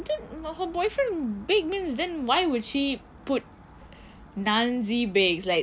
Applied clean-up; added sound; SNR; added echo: none; none; none; none.